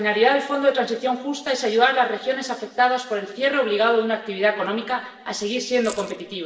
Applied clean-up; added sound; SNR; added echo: none; Keys jangling; 18 dB; reverberation time 1.1 s.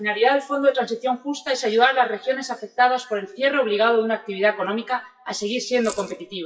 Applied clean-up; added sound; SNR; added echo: classical method WPE with log-MMSE.